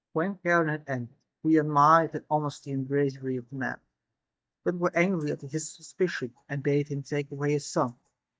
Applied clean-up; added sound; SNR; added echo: neural mask model DeepFilterNet 3.